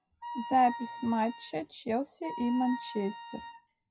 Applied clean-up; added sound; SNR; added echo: classical method WPE with log-MMSE.